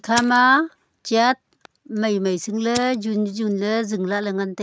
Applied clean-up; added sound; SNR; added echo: neural mask model RNNoise.